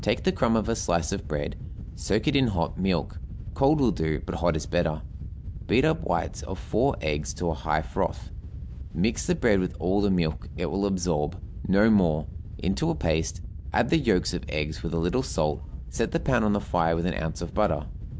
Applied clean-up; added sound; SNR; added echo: none; Wind / Boat, Water vehicle; 9 dB; none.